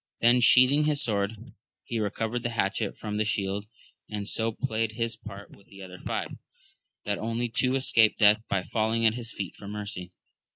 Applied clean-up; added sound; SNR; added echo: neural mask model Resemble Enhance denoiser.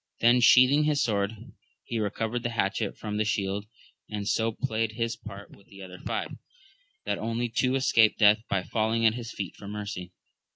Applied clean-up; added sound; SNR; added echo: none; none; none; none.